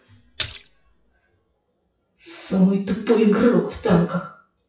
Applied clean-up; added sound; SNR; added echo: classical method WPE with log-MMSE.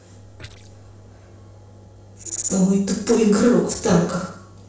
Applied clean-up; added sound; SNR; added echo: neural separator model SepFormer DNS4.